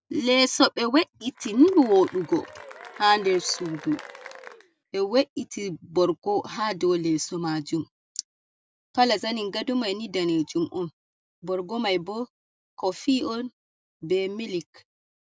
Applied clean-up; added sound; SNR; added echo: none; Applause / Cheering; 18 dB; none.